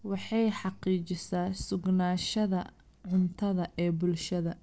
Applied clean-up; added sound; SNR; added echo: neural separator model SepFormer DNS4.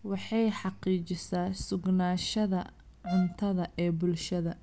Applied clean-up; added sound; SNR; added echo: none; Brass instrument; 14 dB; none.